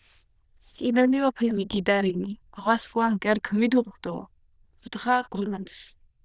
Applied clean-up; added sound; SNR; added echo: neural diffusion model UNIVERSE++.